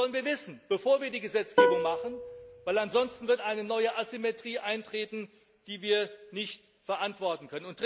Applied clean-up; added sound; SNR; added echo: none; Plucked string instrument; -3 dB; none.